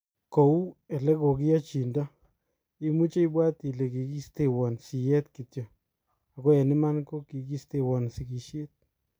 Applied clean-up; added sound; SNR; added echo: none; none; none; none.